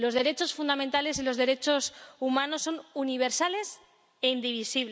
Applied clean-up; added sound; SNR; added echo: none; none; none; none.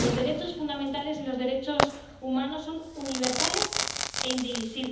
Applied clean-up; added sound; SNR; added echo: none; Crackle / Fireworks; 1 dB; reverberation time 1.3 s.